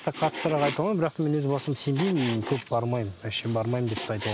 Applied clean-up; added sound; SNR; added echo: none; Frying (food); 11 dB; none.